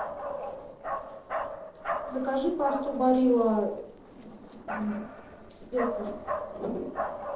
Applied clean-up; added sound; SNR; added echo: neural separator model SepFormer DNS4.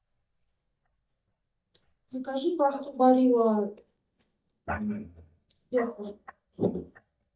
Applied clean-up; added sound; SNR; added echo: neural mask model DeepFilterNet 3.